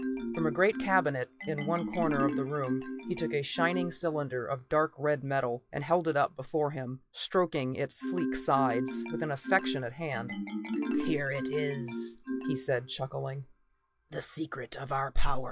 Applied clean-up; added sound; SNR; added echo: classical method log-MMSE.